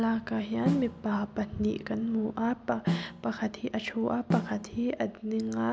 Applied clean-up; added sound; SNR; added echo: none; Snare drum; 4 dB; none.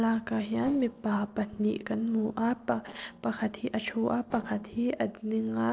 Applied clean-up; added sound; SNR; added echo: neural separator model SepFormer DNS4.